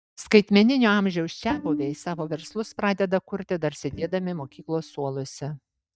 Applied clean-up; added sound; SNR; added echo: neural mask model DeepFilterNet 3.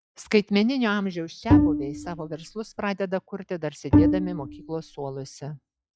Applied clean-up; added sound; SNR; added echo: classical method log-MMSE.